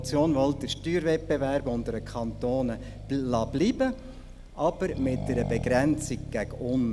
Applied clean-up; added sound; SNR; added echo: none; Accelerating, revving, vroom; 9 dB; none.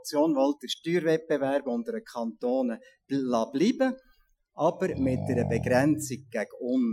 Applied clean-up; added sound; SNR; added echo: classical method Wiener filter.